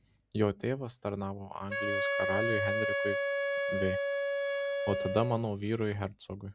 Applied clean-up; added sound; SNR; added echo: none; Wind instrument, woodwind instrument; -1 dB; none.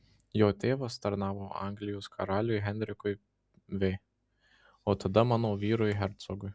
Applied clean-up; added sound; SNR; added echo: none; none; none; none.